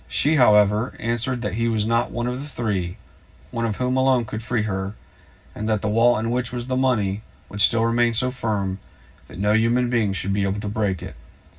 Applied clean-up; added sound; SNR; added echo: none; none; none; reverberation time 0.4 s.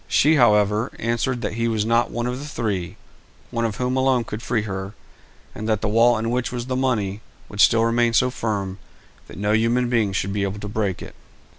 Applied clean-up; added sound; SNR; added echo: none; none; none; none.